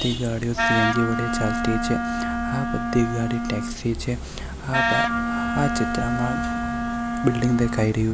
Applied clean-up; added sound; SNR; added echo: none; Wind instrument, woodwind instrument; 0 dB; none.